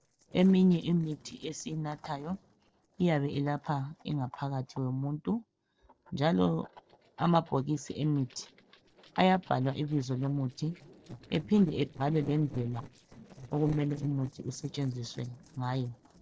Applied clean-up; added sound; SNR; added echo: neural separator model SepFormer DNS4.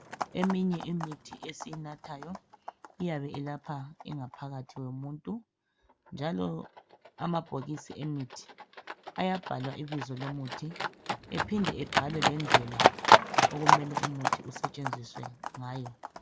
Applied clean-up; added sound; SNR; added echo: none; Livestock, farm animals, working animals; -4 dB; none.